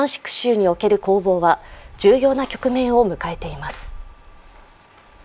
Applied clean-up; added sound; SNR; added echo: none; none; none; none.